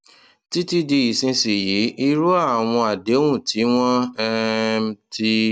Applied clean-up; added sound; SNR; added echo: none; none; none; none.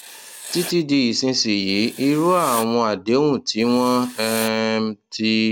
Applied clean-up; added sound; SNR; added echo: none; Writing; 17 dB; none.